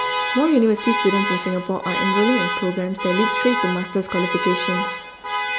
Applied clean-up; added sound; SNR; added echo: none; Alarm; 3 dB; none.